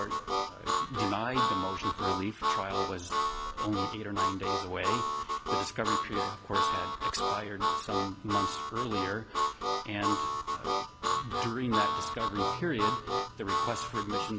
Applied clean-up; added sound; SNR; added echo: none; Harmonica; -4 dB; none.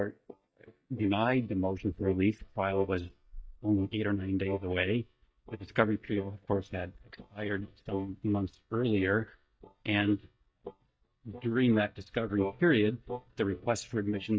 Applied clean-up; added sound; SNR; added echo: neural mask model DeepFilterNet 3.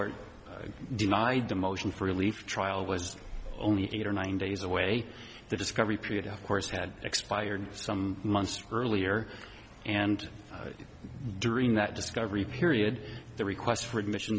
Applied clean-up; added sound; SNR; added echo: none; none; none; none.